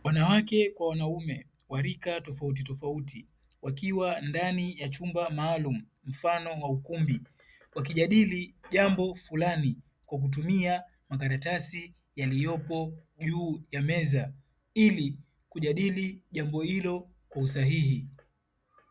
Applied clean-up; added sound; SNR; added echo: none; none; none; none.